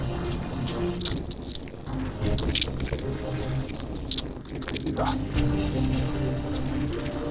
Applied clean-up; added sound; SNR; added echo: neural separator model SepFormer DNS4.